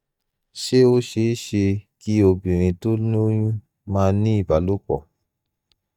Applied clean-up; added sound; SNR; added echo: neural mask model DeepFilterNet 3.